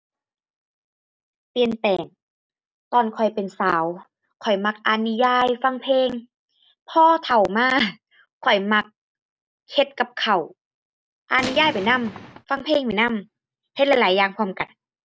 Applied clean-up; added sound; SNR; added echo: none; Gunshot, gunfire; 11 dB; none.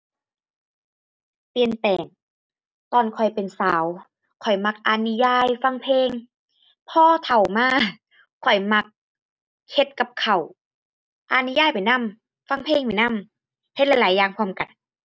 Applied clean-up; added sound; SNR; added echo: none; none; none; none.